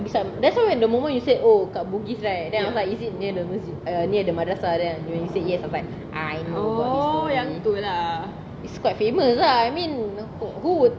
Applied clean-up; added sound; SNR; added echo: none; none; none; none.